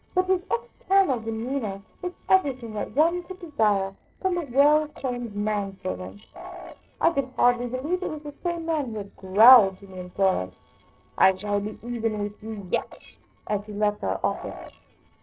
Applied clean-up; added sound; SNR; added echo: neural separator model SepFormer DNS4.